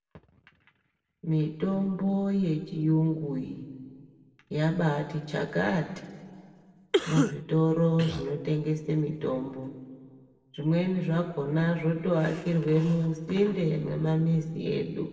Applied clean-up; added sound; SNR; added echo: none; Cough; 4 dB; reverberation time 1.7 s.